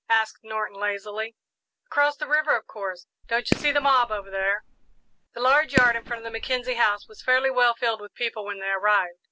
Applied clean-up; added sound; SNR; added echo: none; Fireworks; 9 dB; none.